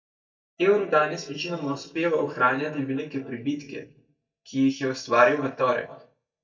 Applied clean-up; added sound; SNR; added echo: neural mask model DeepFilterNet 3.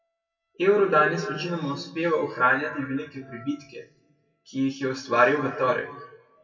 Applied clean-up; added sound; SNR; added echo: classical method WPE with log-MMSE.